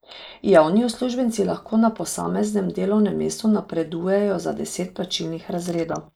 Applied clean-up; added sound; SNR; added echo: neural mask model Resemble Enhance denoiser.